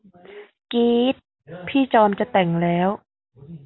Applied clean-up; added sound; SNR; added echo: none; none; none; none.